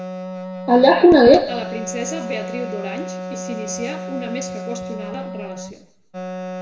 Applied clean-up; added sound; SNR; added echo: none; Wind instrument, woodwind instrument; 10 dB; reverberation time 0.7 s.